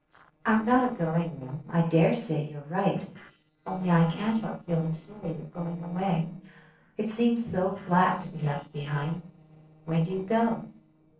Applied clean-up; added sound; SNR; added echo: neural separator model SepFormer DNS4.